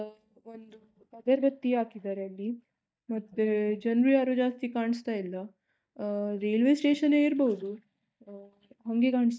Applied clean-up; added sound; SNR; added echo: neural mask model DeepFilterNet 3.